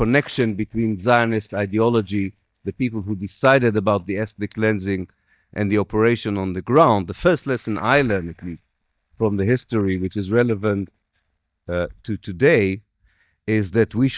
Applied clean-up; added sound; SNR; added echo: neural mask model DeepFilterNet 3.